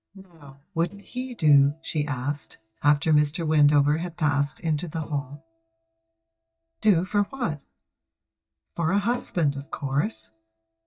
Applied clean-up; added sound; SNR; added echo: neural mask model DeepFilterNet 3.